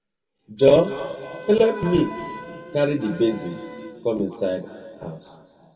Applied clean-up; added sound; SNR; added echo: none; Wind instrument, woodwind instrument; 18 dB; reverberation time 2.7 s.